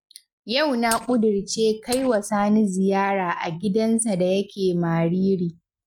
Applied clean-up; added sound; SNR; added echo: neural mask model RNNoise.